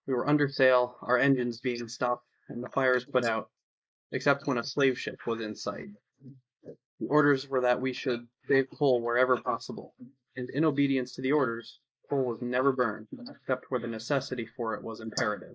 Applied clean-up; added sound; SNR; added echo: neural mask model Resemble Enhance denoiser.